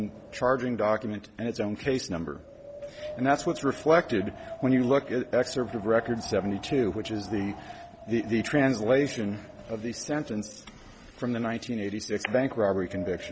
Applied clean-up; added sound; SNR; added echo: none; Wind; 16 dB; none.